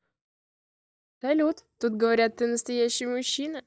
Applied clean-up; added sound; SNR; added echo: neural mask model DeepFilterNet 3.